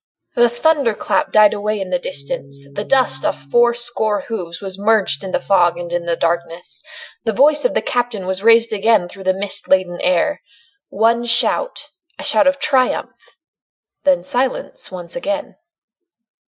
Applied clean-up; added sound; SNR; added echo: classical method Wiener filter.